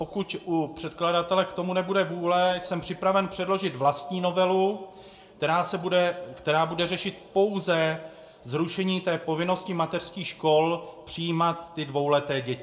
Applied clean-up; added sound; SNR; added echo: none; none; none; reverberation time 0.3 s.